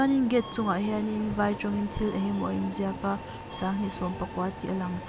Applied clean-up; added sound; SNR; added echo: none; Subway, metro, underground; 10 dB; none.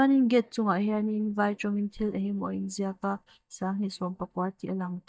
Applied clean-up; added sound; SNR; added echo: neural mask model DeepFilterNet 3.